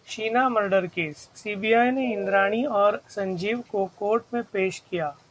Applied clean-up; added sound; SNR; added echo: none; Telephone; 12 dB; none.